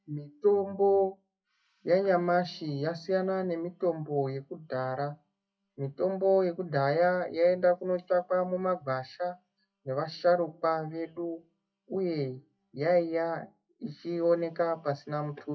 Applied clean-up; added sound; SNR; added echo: classical method WPE with log-MMSE.